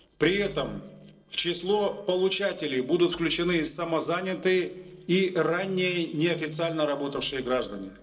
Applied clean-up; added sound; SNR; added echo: neural separator model SepFormer DNS4.